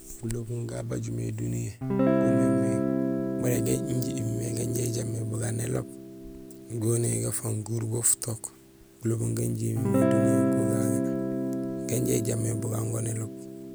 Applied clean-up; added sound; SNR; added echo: none; Guitar; -1 dB; none.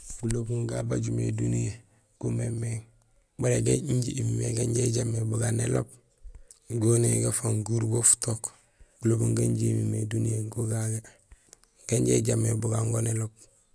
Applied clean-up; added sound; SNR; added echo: none; none; none; none.